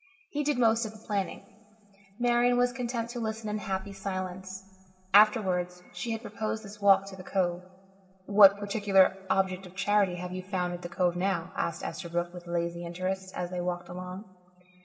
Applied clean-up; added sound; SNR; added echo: none; none; none; reverberation time 2.8 s.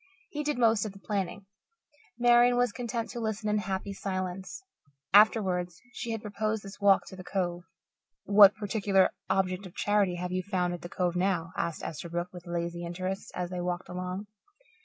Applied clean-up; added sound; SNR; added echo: none; none; none; none.